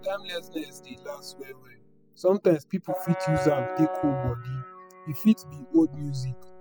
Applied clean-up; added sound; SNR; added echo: classical method spectral subtraction.